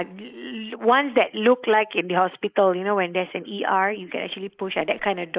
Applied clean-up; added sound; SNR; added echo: neural mask model Resemble Enhance denoiser.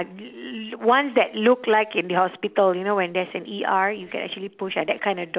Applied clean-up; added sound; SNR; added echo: none; none; none; none.